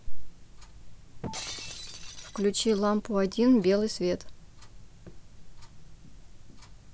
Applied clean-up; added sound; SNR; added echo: none; Shatter; 16 dB; none.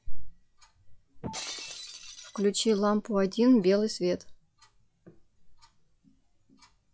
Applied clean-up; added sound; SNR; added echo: classical method log-MMSE.